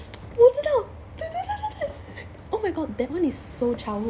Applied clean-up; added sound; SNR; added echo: none; none; none; none.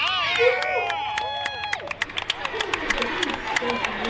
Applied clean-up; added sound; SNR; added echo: none; Cheering / Clapping; -5 dB; reverberation time 0.6 s.